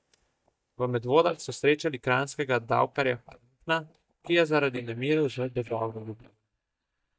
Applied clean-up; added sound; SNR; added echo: neural mask model DeepFilterNet 3.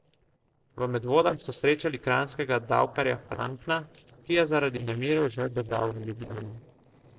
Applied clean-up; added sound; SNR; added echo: neural separator model SepFormer DNS4.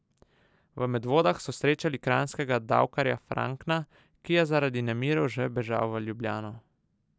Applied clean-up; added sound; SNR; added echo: none; none; none; none.